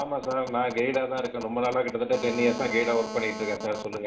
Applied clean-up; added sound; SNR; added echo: none; Telephone; 12 dB; reverberation time 1.7 s.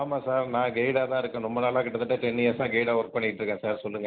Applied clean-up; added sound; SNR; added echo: none; none; none; none.